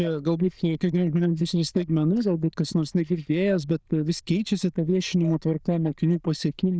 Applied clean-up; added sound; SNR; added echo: neural diffusion model UNIVERSE++.